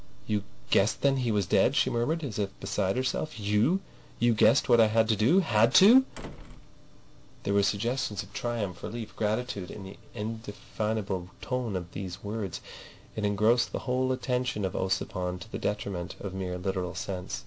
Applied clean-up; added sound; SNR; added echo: none; Slam; 18 dB; none.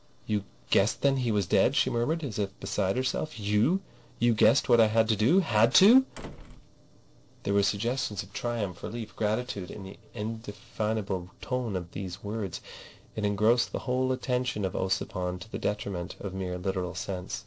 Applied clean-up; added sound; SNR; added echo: neural separator model SepFormer DNS4.